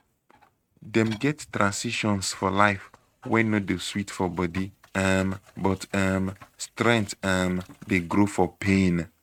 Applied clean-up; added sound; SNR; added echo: neural mask model RNNoise.